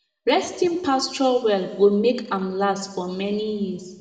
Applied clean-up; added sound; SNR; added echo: none; none; none; reverberation time 1.4 s.